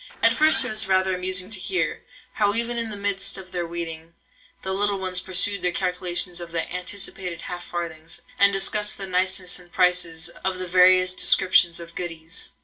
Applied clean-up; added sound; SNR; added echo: neural separator model SepFormer DNS4.